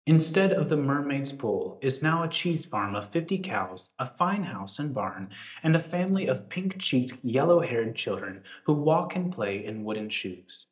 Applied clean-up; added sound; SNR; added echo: neural mask model DeepFilterNet 3.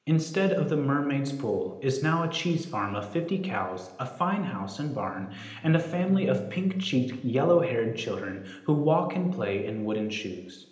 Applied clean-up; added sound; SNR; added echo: none; Electric guitar; 19 dB; reverberation time 0.9 s.